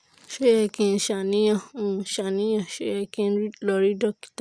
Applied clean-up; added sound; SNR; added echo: none; none; none; none.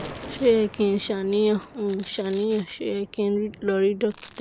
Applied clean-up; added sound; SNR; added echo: none; Thunder + Domestic sounds, home sounds; 17 dB; none.